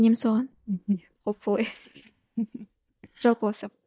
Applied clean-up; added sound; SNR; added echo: neural mask model DeepFilterNet 3.